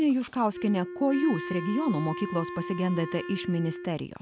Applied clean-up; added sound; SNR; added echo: none; Wind instrument, woodwind instrument; 9 dB; none.